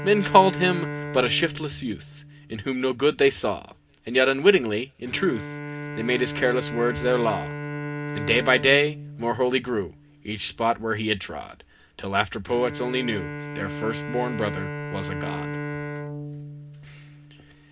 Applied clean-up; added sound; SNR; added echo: none; Bowed string instrument; 9 dB; reverberation time 0.3 s.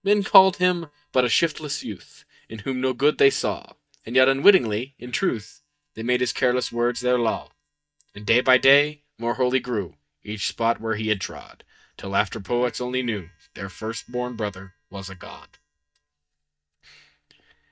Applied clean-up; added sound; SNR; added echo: neural mask model DeepFilterNet 3.